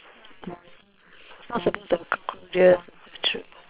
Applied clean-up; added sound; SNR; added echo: neural separator model SepFormer WHAM!.